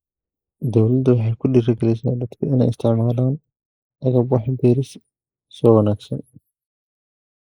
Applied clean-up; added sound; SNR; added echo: neural mask model Resemble Enhance denoiser.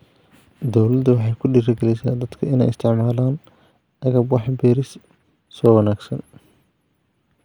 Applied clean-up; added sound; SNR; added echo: none; none; none; none.